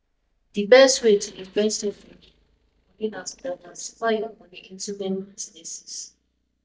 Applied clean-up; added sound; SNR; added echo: neural mask model DeepFilterNet 3.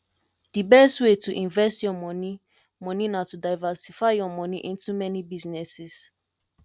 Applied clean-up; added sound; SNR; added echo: none; none; none; none.